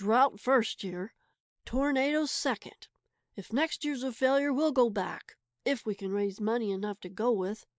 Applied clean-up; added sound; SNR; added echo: neural mask model Resemble Enhance denoiser.